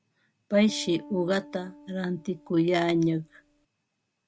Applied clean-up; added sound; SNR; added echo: none; Piano; 20 dB; none.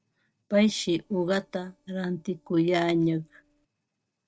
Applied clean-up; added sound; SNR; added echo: neural separator model SepFormer DNS4.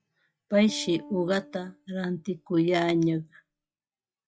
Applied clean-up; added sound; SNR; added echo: classical method log-MMSE.